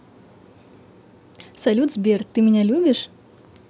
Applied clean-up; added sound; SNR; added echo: none; none; none; none.